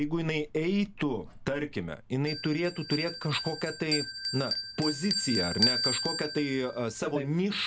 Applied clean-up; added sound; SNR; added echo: none; Bell; 5 dB; none.